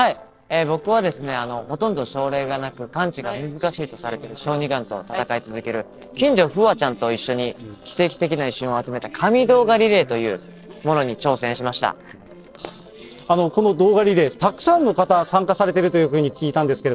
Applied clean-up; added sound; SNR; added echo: neural separator model SepFormer DNS4.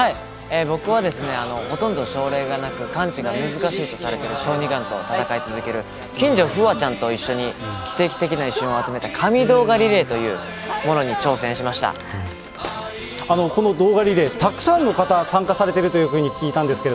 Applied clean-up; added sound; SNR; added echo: none; none; none; none.